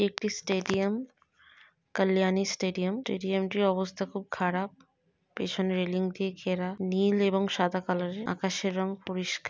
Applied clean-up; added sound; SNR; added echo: none; none; none; none.